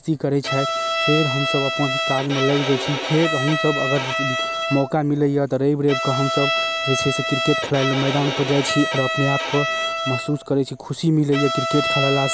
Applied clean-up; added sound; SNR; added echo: none; Bowed string instrument; 3 dB; none.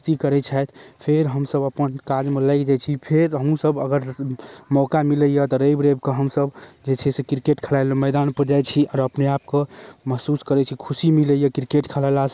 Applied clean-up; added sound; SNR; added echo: none; none; none; none.